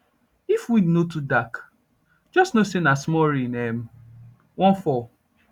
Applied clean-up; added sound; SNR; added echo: none; none; none; none.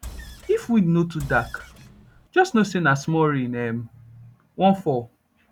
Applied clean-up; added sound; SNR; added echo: none; Engine; 17 dB; none.